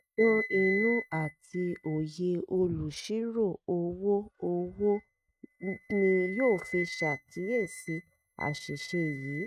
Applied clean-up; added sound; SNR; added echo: neural mask model RNNoise.